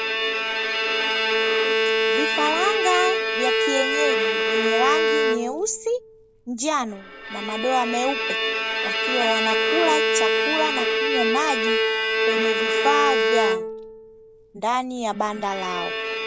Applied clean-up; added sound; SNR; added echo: none; Bowed string instrument; -4 dB; none.